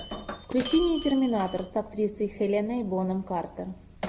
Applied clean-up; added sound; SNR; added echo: none; Shatter; 10 dB; none.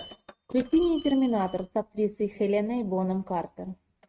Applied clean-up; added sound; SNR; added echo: neural mask model RNNoise.